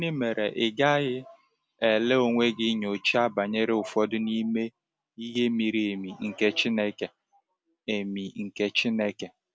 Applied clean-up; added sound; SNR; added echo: none; none; none; none.